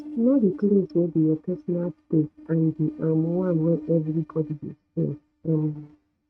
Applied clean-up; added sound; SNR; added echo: neural mask model RNNoise.